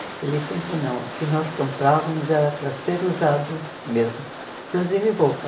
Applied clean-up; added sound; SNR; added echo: none; Rain; 11 dB; reverberation time 0.4 s.